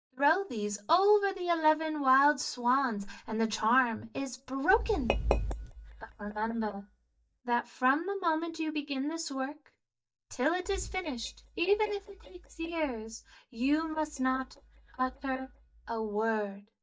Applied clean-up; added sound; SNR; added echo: neural mask model DeepFilterNet 3.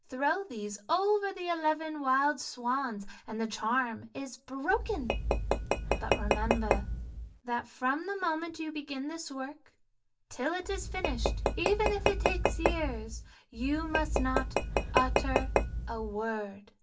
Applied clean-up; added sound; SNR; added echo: none; Tap / Glass; -2 dB; reverberation time 0.2 s.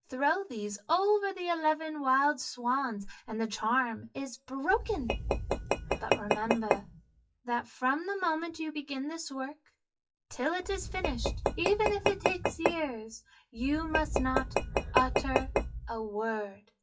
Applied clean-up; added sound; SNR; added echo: classical method WPE with log-MMSE.